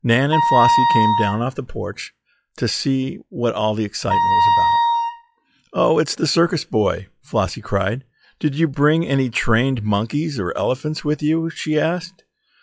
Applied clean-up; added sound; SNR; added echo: classical method log-MMSE.